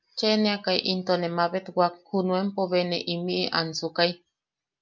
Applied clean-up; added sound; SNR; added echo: none; none; none; none.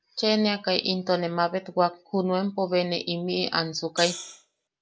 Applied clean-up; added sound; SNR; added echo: none; Hi-hat; 11 dB; none.